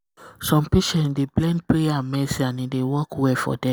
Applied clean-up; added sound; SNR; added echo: none; none; none; none.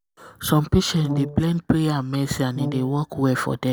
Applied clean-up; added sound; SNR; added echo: none; Brass instrument; 8 dB; none.